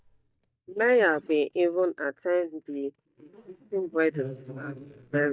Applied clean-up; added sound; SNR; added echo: neural mask model DeepFilterNet 3.